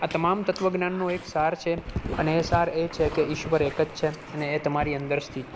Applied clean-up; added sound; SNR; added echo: none; Dog; 11 dB; none.